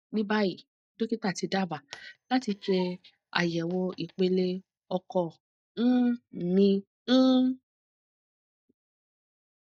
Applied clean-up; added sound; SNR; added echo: neural mask model DeepFilterNet 3.